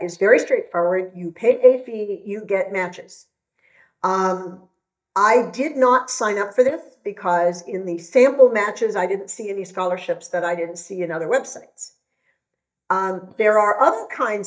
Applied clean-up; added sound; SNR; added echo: neural mask model DeepFilterNet 3.